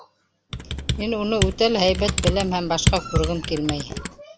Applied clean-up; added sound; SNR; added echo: none; Computer keyboard; 2 dB; none.